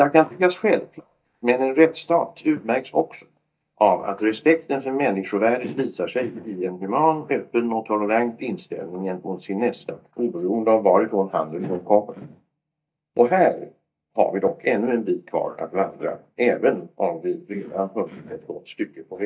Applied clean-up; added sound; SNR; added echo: neural mask model DeepFilterNet 3.